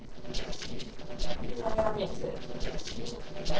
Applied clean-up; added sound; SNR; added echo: neural separator model SepFormer DNS4.